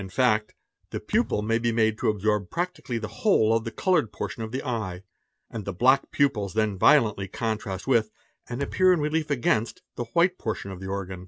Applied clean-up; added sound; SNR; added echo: none; Thump, thud; 18 dB; none.